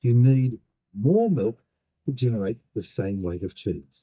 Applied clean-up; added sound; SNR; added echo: neural mask model DeepFilterNet 3.